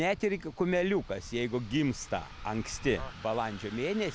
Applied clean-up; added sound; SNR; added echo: none; Bus; 19 dB; none.